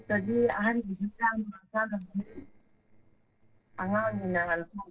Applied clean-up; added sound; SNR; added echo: neural separator model SepFormer DNS4.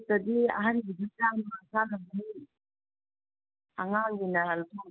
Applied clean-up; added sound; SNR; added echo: none; none; none; none.